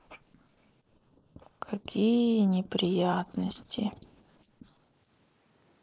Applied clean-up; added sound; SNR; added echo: neural mask model Resemble Enhance denoiser.